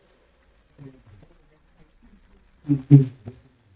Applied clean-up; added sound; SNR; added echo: neural mask model DeepFilterNet 3.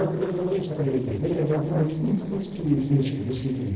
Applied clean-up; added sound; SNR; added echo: neural separator model SepFormer DNS4.